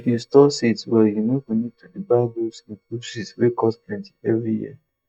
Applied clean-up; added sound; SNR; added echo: neural mask model DeepFilterNet 3.